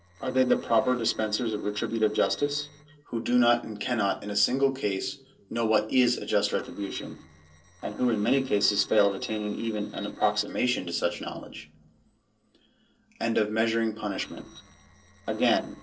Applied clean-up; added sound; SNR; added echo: neural separator model SepFormer DNS4.